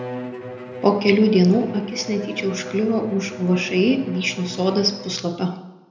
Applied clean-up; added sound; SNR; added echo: none; Bowed string instrument; 13 dB; reverberation time 0.7 s.